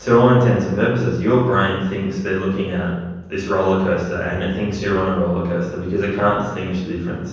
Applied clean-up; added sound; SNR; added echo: none; none; none; reverberation time 1.1 s.